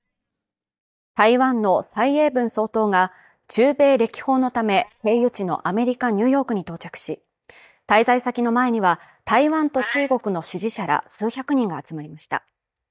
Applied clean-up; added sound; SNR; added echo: neural mask model DeepFilterNet 3.